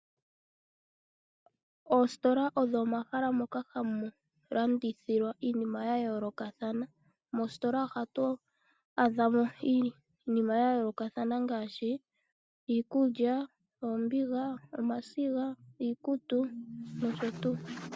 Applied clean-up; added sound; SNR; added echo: none; none; none; none.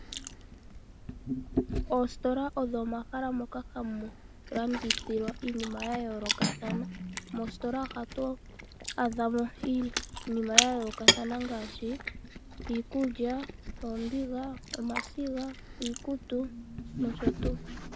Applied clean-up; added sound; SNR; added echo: none; Cutlery, silverware + Chewing, mastication; 1 dB; none.